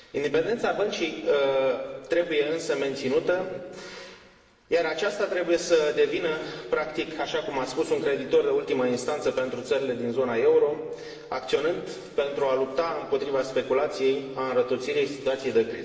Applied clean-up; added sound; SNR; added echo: none; none; none; reverberation time 2.0 s.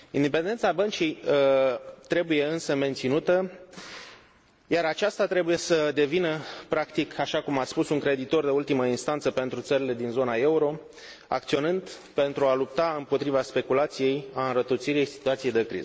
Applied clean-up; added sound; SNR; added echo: none; none; none; none.